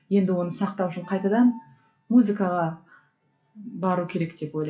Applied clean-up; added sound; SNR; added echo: classical method WPE with log-MMSE.